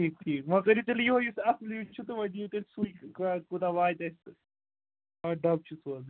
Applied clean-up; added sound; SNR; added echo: none; none; none; none.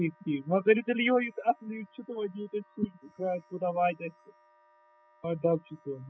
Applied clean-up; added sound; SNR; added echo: classical method spectral subtraction.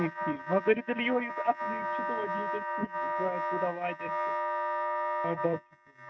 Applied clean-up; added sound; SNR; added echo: neural mask model RNNoise.